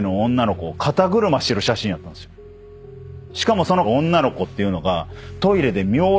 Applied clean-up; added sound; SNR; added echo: none; none; none; none.